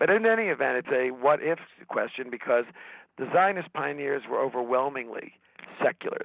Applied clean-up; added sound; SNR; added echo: none; none; none; none.